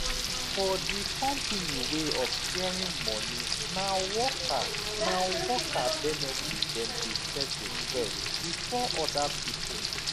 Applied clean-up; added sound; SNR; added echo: none; Frying (food); -3 dB; none.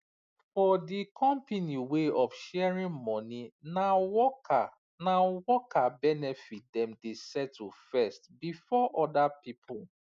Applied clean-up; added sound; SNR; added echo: none; none; none; none.